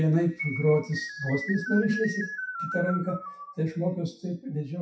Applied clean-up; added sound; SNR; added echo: classical method WPE with log-MMSE.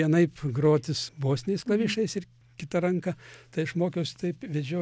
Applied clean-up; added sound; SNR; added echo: none; none; none; none.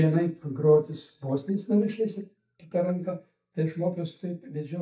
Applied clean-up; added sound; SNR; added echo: neural mask model DeepFilterNet 3.